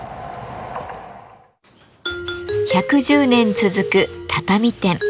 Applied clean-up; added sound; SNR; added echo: none; none; none; none.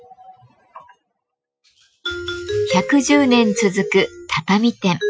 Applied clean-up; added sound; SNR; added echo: classical method Wiener filter.